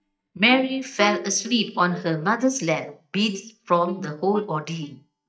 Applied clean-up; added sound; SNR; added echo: neural mask model DeepFilterNet 3.